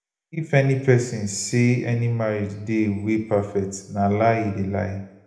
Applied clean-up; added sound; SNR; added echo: none; none; none; reverberation time 0.7 s.